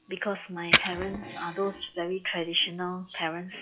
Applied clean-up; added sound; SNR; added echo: classical method log-MMSE.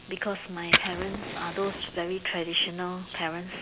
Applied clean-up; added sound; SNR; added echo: none; Fire; 2 dB; none.